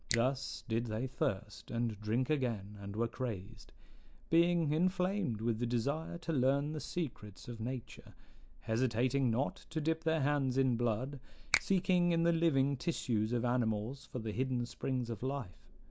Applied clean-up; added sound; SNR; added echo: neural mask model Resemble Enhance denoiser.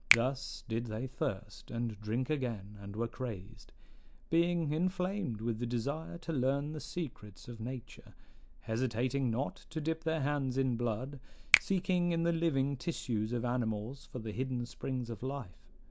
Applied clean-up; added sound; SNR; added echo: none; Finger snapping; 3 dB; none.